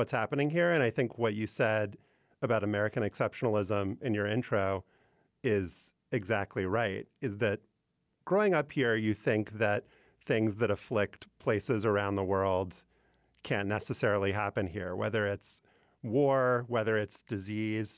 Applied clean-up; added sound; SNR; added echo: none; none; none; none.